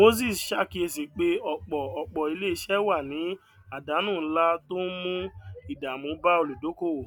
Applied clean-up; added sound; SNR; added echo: none; none; none; none.